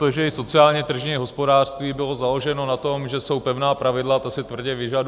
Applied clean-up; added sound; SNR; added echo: none; none; none; none.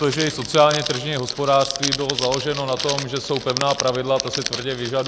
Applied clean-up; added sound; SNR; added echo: none; Crackle; 7 dB; none.